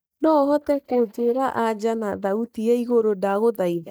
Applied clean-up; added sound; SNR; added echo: neural mask model DeepFilterNet 3.